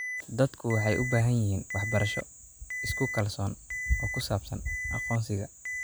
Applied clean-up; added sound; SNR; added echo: none; Alarm; 7 dB; none.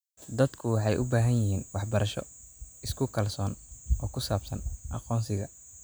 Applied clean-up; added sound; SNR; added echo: none; none; none; none.